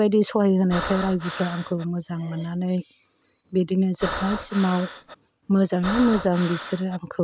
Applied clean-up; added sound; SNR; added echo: none; Breathing; 9 dB; none.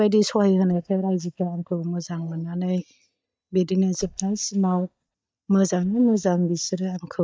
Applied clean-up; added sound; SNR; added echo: neural mask model DeepFilterNet 3.